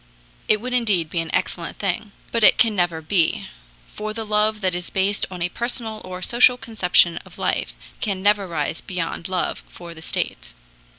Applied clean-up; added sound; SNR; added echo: none; none; none; none.